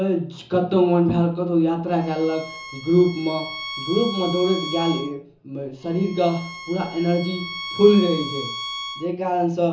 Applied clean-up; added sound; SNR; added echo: none; Bowed string instrument; 12 dB; reverberation time 0.8 s.